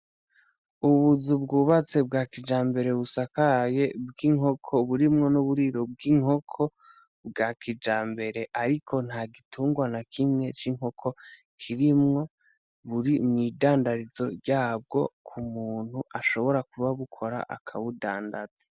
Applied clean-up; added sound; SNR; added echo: none; none; none; none.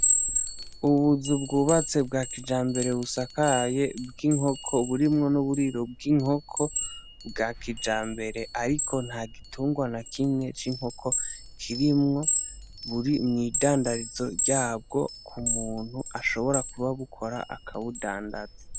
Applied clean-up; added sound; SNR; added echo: none; Chime; 5 dB; none.